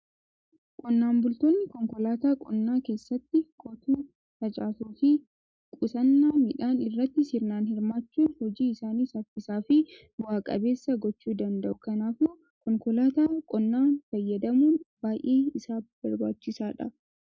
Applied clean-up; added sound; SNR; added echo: none; none; none; none.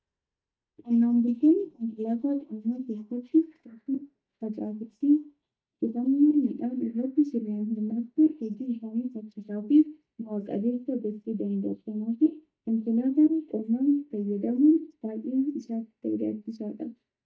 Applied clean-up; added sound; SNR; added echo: neural mask model DeepFilterNet 3.